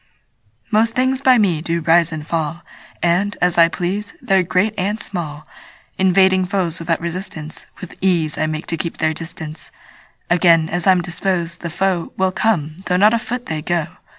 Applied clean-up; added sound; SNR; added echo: none; none; none; none.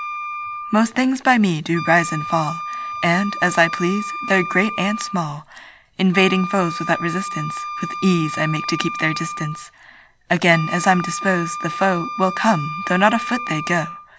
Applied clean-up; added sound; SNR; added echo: none; Wind instrument, woodwind instrument; 9 dB; none.